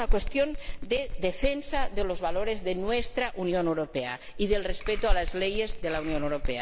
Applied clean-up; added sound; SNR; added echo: none; Bell; 0 dB; none.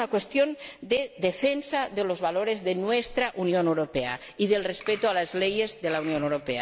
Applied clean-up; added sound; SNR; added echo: none; none; none; none.